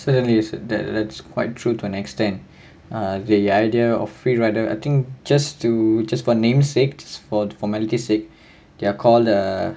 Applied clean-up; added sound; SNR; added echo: none; none; none; none.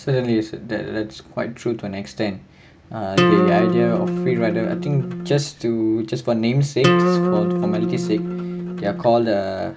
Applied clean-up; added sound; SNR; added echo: none; Acoustic guitar; -2 dB; none.